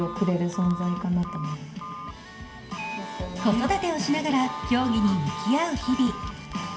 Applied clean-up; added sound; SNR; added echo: none; Telephone; 13 dB; reverberation time 0.7 s.